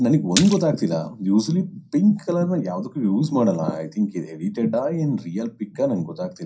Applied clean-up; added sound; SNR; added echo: none; Splash, splatter; 8 dB; reverberation time 0.3 s.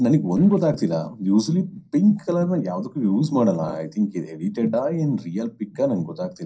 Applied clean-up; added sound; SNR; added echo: neural separator model SepFormer DNS4.